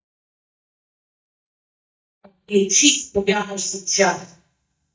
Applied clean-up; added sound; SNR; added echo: neural mask model DeepFilterNet 3.